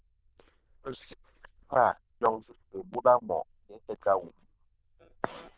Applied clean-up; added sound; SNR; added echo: neural diffusion model UNIVERSE++.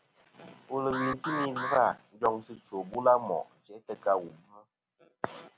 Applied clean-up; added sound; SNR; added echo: none; Alarm; 5 dB; none.